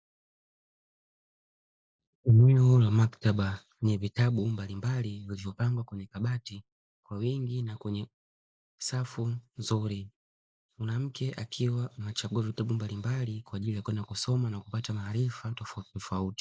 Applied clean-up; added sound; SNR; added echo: none; none; none; none.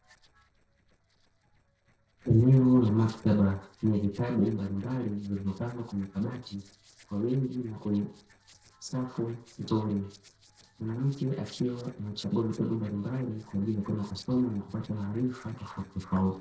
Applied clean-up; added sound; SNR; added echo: neural separator model SepFormer DNS4.